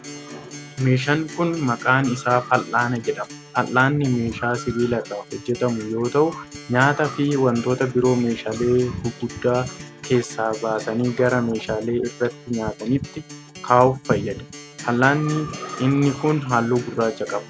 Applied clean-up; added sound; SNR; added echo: none; Acoustic guitar; 17 dB; none.